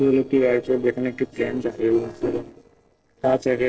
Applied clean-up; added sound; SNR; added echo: neural separator model SepFormer DNS4.